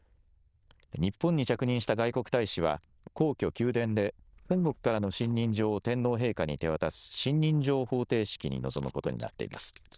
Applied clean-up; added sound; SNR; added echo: neural diffusion model UNIVERSE++.